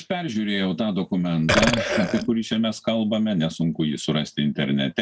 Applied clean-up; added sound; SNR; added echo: none; Burping, eructation; 0 dB; none.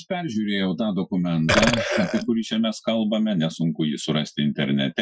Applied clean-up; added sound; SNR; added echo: classical method Wiener filter.